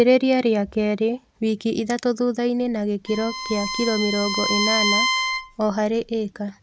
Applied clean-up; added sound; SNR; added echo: none; Bowed string instrument; 3 dB; none.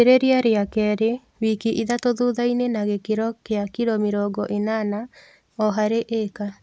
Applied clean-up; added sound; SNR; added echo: none; none; none; none.